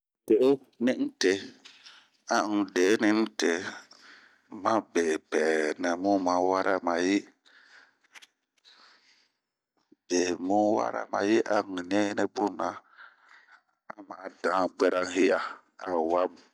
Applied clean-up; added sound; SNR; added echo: none; none; none; none.